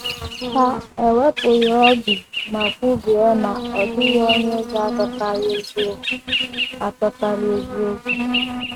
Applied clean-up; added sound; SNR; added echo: neural mask model RNNoise.